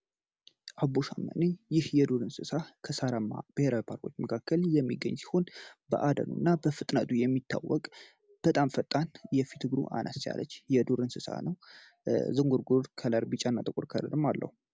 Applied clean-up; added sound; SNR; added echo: none; none; none; none.